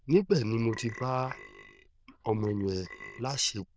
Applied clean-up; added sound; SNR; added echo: neural diffusion model UNIVERSE++.